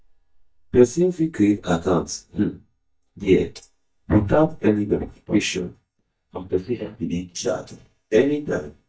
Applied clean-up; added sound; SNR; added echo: neural mask model DeepFilterNet 3.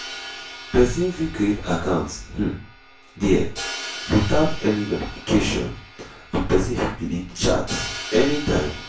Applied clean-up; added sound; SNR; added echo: none; Crash cymbal; 14 dB; reverberation time 0.3 s.